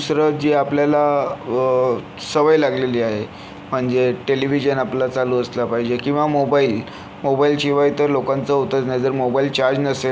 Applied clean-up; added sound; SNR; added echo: none; none; none; none.